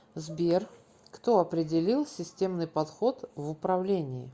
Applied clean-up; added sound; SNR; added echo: none; none; none; none.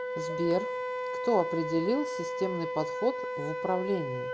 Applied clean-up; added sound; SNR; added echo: none; Wind instrument, woodwind instrument; 2 dB; none.